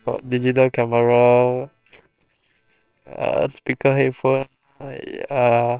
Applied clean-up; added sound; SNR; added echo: neural separator model SepFormer WHAMR!.